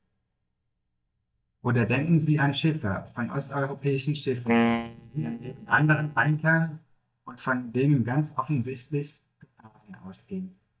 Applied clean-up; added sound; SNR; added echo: neural mask model DeepFilterNet 3.